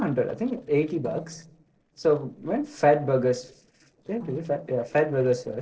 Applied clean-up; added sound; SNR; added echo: neural separator model SepFormer DNS4.